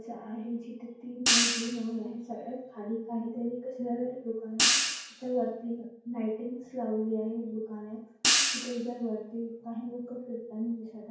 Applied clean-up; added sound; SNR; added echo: none; Hi-hat; -5 dB; reverberation time 0.5 s.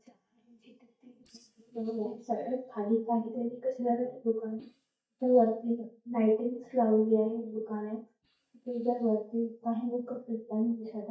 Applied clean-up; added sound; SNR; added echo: neural mask model DeepFilterNet 3.